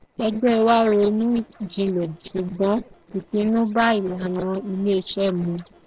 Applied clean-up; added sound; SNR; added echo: neural separator model SepFormer DNS4.